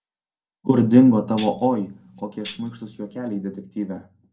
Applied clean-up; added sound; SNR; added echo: none; Tambourine; 2 dB; reverberation time 0.2 s.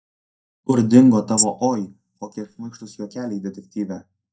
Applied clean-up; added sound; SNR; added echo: neural mask model DeepFilterNet 3.